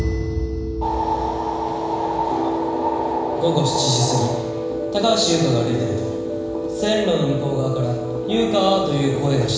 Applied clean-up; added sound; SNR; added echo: none; Telephone; 8 dB; reverberation time 1.0 s.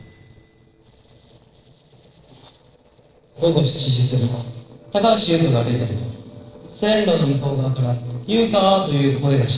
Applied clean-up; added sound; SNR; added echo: neural separator model SepFormer DNS4.